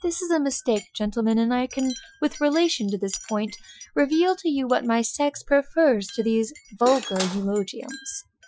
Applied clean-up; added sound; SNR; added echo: classical method Wiener filter.